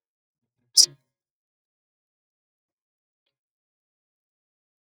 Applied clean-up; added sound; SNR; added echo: neural mask model DeepFilterNet 3.